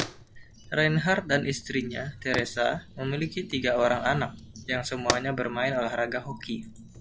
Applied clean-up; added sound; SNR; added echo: none; Fire; 11 dB; none.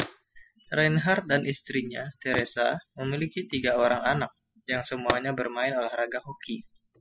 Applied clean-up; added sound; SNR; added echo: classical method spectral subtraction.